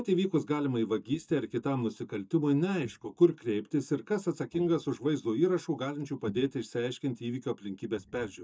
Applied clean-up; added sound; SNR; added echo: neural mask model DeepFilterNet 3.